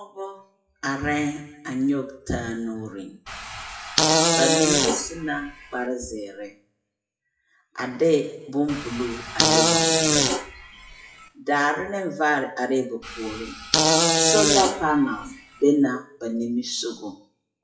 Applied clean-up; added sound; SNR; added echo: classical method WPE with log-MMSE.